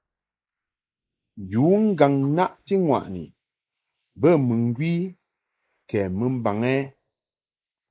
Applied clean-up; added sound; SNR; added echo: neural mask model Resemble Enhance denoiser.